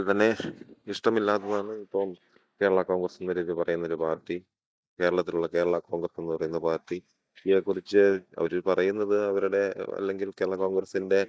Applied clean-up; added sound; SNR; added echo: neural mask model DeepFilterNet 3.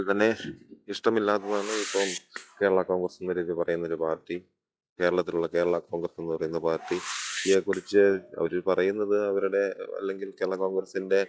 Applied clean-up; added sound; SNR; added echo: classical method log-MMSE.